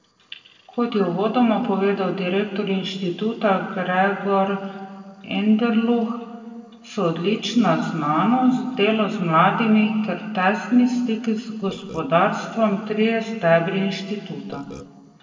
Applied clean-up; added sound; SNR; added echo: neural separator model SepFormer DNS4.